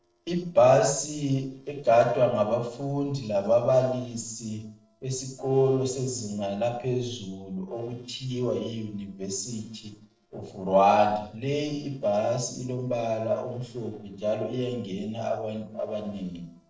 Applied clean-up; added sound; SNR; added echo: neural separator model SepFormer DNS4.